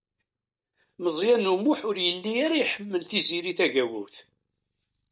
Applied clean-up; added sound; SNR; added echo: neural mask model DeepFilterNet 3.